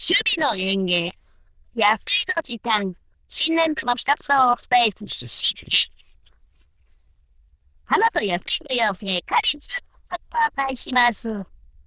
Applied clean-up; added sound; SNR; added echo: neural diffusion model UNIVERSE++.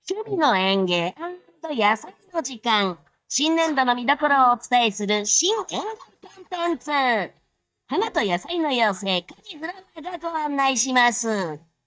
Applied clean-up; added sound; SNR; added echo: neural mask model DeepFilterNet 3.